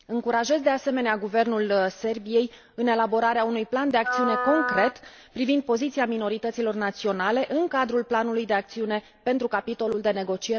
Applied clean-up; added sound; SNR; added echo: none; Wind instrument, woodwind instrument; 4 dB; none.